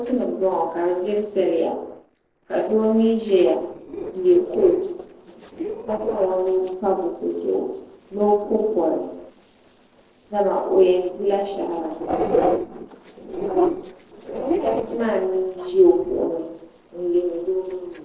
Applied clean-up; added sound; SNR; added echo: neural separator model SepFormer DNS4.